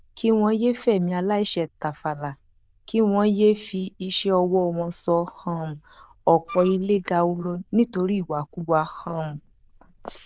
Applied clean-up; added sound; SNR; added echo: neural diffusion model UNIVERSE++.